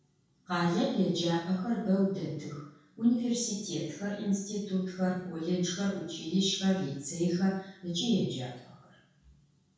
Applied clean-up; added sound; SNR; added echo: none; none; none; reverberation time 0.6 s.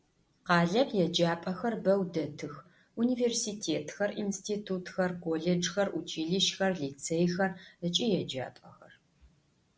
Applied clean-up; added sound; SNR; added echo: none; none; none; none.